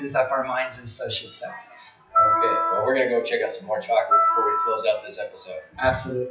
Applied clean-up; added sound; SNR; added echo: classical method WPE with log-MMSE.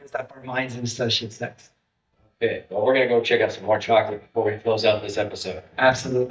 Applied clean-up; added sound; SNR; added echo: neural mask model DeepFilterNet 3.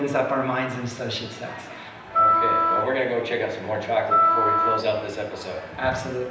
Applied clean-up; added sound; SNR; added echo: none; Wind instrument, woodwind instrument; -3 dB; reverberation time 0.9 s.